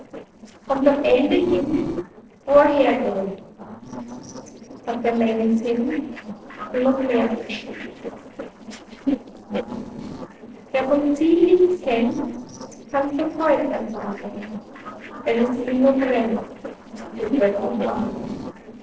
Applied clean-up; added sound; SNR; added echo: neural separator model SepFormer DNS4.